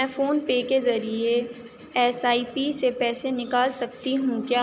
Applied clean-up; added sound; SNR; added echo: none; none; none; none.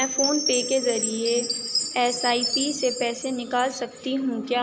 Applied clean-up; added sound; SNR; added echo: none; Chime; 4 dB; none.